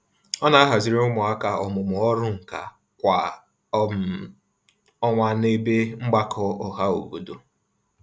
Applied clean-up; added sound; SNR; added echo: none; none; none; none.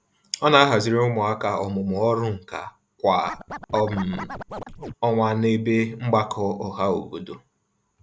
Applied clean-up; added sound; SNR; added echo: none; Scratching (performance technique); 12 dB; none.